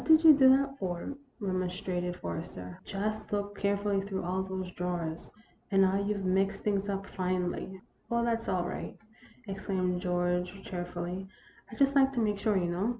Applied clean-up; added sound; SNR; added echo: none; none; none; none.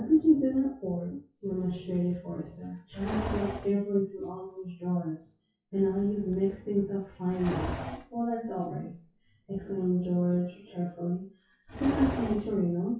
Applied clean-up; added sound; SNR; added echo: classical method WPE with log-MMSE.